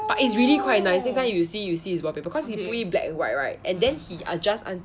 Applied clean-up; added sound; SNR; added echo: none; none; none; none.